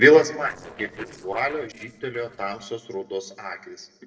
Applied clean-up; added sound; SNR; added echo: neural separator model SepFormer DNS4.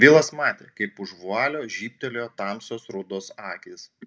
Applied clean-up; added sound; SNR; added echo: none; none; none; none.